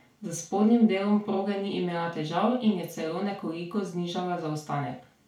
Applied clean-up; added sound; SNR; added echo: none; none; none; reverberation time 0.3 s.